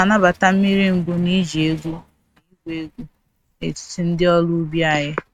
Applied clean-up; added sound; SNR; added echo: neural mask model RNNoise.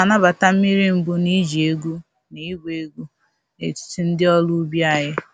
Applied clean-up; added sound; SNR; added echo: none; none; none; none.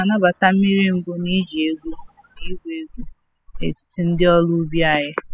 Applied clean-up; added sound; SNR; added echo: classical method spectral subtraction.